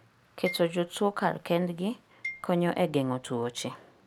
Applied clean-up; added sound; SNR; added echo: none; Marimba, xylophone; 15 dB; none.